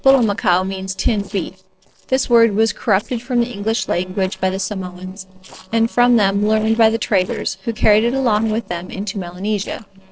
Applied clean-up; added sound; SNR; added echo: neural separator model SepFormer DNS4.